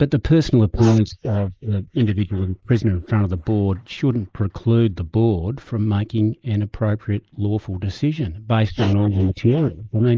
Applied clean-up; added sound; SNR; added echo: neural mask model Resemble Enhance denoiser.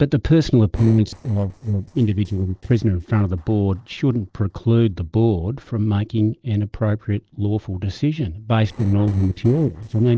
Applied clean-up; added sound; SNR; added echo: neural separator model SepFormer DNS4.